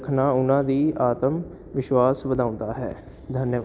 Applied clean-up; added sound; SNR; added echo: none; none; none; none.